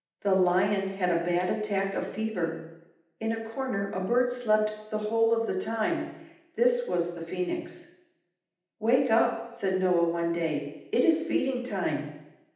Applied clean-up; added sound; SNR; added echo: none; none; none; reverberation time 0.8 s.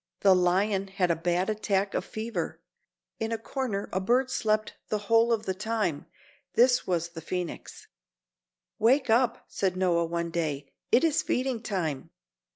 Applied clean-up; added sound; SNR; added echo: none; none; none; none.